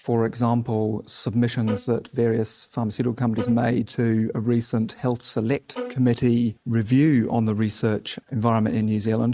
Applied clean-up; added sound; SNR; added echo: neural mask model RNNoise.